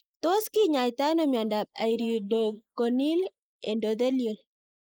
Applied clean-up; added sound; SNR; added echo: neural mask model Resemble Enhance denoiser.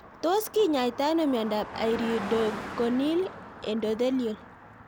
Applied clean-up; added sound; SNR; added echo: none; Car passing by; 12 dB; none.